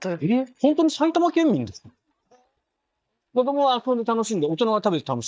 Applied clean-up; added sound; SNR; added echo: neural mask model DeepFilterNet 3.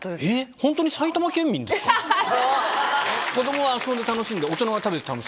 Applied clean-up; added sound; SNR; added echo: none; none; none; none.